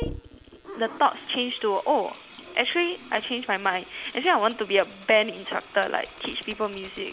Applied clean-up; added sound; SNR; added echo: none; Sink (filling or washing); 16 dB; none.